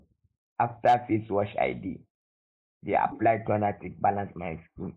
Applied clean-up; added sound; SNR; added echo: neural mask model Resemble Enhance denoiser.